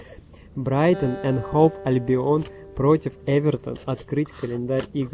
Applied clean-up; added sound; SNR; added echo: none; Acoustic guitar; 18 dB; none.